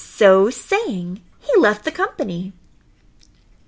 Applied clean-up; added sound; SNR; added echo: none; none; none; none.